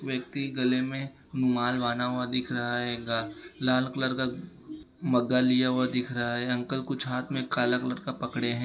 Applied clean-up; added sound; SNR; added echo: none; none; none; reverberation time 0.5 s.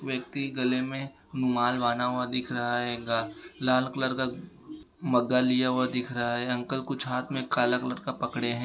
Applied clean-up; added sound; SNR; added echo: none; none; none; none.